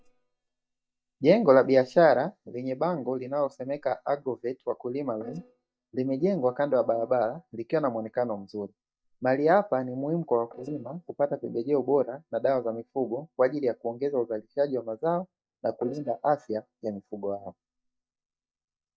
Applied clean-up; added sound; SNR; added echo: neural mask model DeepFilterNet 3.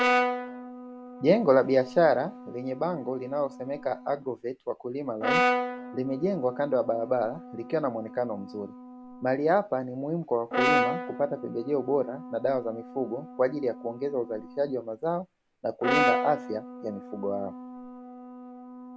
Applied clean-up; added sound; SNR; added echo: none; Brass instrument; 4 dB; none.